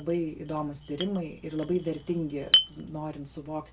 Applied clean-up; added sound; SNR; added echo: none; Chink, clink; 1 dB; reverberation time 0.2 s.